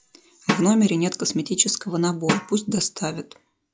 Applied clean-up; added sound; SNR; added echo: classical method log-MMSE.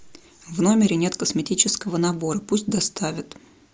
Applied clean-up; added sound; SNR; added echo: none; none; none; none.